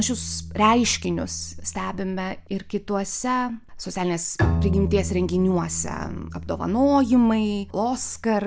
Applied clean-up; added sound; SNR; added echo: none; Bowed string instrument; 8 dB; none.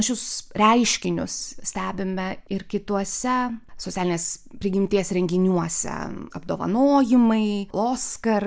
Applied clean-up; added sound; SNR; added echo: none; none; none; none.